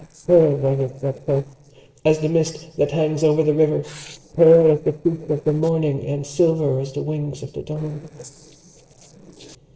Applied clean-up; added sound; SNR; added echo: neural separator model SepFormer DNS4.